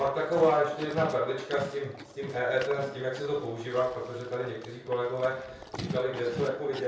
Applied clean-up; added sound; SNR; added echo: none; Livestock, farm animals, working animals; 12 dB; reverberation time 0.6 s.